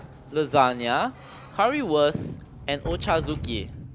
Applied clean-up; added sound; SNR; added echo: none; Sliding door; 12 dB; none.